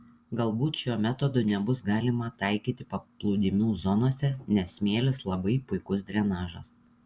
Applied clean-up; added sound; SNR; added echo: none; none; none; none.